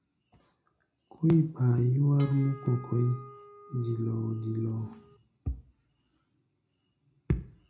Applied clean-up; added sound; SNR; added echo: none; Harp; 18 dB; reverberation time 0.4 s.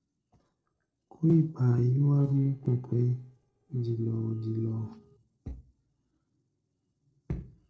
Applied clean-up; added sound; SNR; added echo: neural separator model SepFormer DNS4.